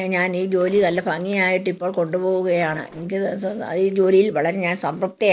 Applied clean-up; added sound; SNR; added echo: neural separator model SepFormer DNS4.